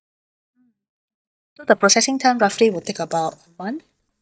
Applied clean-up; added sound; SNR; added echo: neural mask model DeepFilterNet 3.